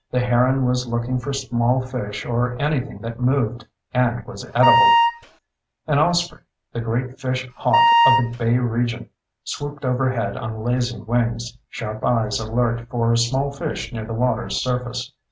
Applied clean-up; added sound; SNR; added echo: none; Wind instrument, woodwind instrument; -5 dB; none.